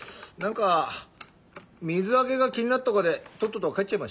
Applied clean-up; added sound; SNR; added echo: none; none; none; none.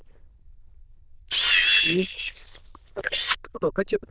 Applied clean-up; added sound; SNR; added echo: neural diffusion model UNIVERSE++.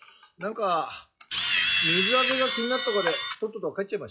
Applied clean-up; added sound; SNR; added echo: classical method log-MMSE.